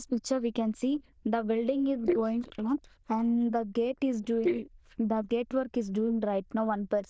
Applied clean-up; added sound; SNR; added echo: neural diffusion model UNIVERSE++.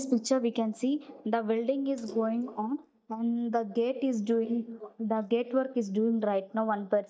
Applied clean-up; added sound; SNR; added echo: neural mask model DeepFilterNet 3.